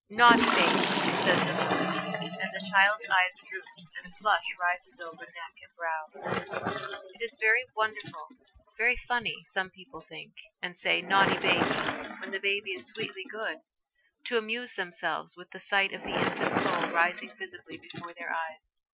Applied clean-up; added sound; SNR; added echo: classical method Wiener filter.